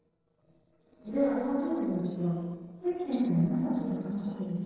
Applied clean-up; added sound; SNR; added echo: neural separator model SepFormer DNS4.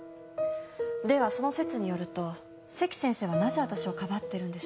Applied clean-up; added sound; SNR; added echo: none; none; none; none.